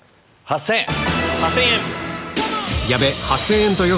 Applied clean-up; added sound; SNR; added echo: none; none; none; none.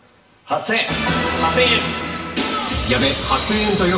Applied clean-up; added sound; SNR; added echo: none; none; none; reverberation time 2.0 s.